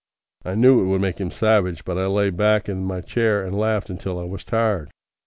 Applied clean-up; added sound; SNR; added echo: none; none; none; none.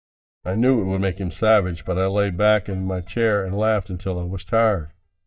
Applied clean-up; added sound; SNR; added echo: neural mask model DeepFilterNet 3.